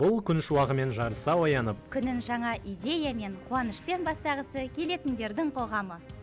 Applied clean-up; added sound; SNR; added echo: none; none; none; none.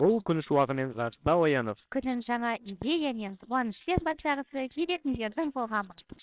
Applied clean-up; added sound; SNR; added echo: neural separator model SepFormer WHAMR!.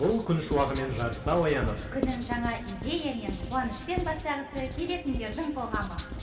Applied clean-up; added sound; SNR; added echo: none; Writing; 7 dB; reverberation time 2.2 s.